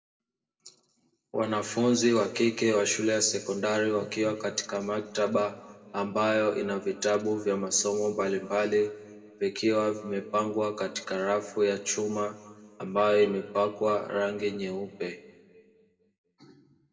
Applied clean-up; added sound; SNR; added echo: none; none; none; reverberation time 1.1 s.